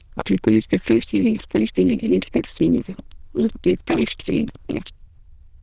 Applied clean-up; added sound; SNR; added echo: neural diffusion model UNIVERSE++.